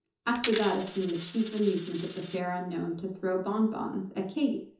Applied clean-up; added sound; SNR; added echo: none; Coin (dropping); 12 dB; reverberation time 0.6 s.